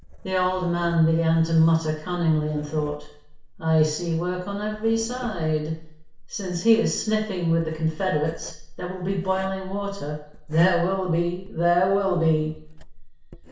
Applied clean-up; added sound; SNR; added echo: none; Writing; 15 dB; reverberation time 0.6 s.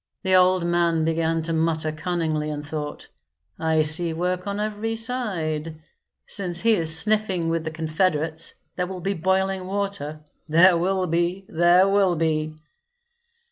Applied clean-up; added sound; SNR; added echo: none; none; none; none.